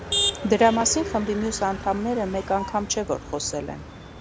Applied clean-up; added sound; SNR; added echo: none; Motor vehicle (road); 7 dB; none.